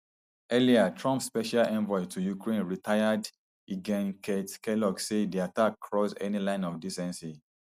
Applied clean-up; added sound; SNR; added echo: none; none; none; none.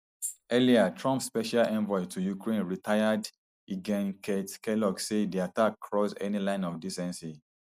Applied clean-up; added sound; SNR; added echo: neural mask model Resemble Enhance denoiser.